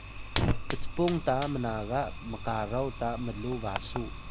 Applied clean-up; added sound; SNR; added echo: none; Fire; 0 dB; none.